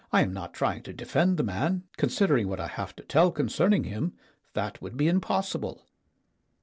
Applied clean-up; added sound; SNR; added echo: none; none; none; none.